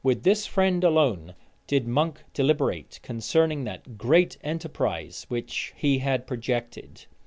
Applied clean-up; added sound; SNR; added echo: none; none; none; none.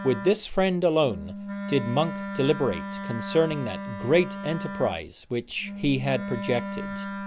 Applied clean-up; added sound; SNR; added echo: none; Wind instrument, woodwind instrument; 8 dB; none.